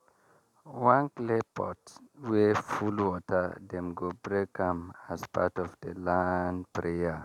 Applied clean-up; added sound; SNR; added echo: none; none; none; none.